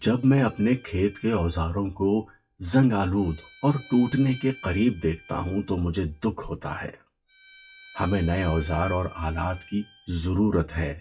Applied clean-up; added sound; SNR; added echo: classical method WPE with log-MMSE.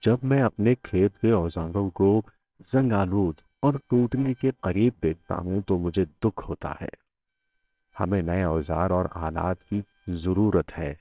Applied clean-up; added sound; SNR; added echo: neural separator model SepFormer WHAMR!.